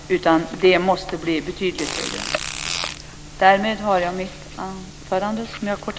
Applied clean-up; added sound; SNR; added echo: none; Fart; 8 dB; none.